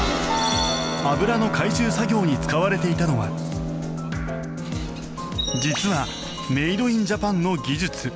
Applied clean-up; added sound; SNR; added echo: none; Guitar; 5 dB; none.